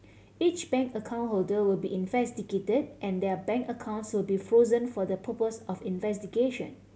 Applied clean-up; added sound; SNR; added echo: none; none; none; none.